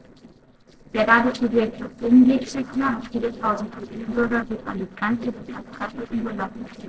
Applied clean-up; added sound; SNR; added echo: neural separator model SepFormer DNS4.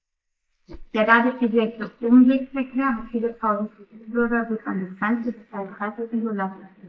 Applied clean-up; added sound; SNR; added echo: neural mask model Resemble Enhance denoiser.